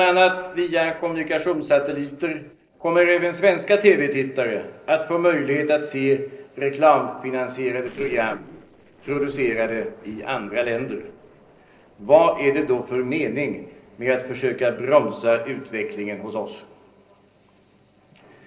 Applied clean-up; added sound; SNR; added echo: neural separator model SepFormer DNS4.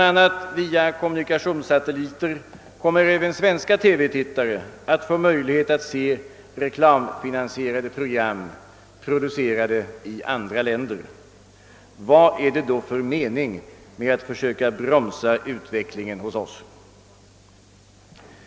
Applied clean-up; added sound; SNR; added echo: none; none; none; none.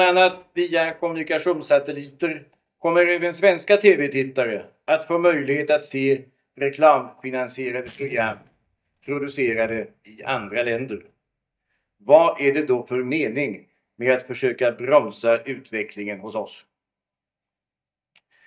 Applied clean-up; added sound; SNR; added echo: neural mask model DeepFilterNet 3.